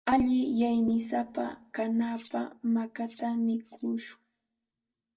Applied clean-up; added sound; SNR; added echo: neural mask model DeepFilterNet 3.